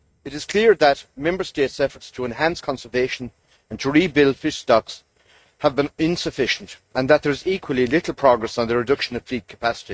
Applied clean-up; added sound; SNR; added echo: neural mask model RNNoise.